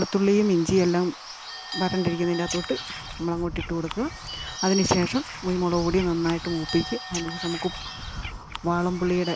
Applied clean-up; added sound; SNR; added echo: none; Frog + Bird / Bell; 10 dB; none.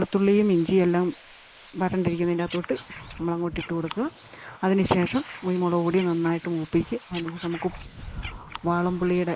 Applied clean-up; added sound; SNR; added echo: neural mask model Resemble Enhance denoiser.